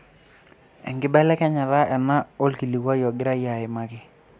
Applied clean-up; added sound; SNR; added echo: none; none; none; none.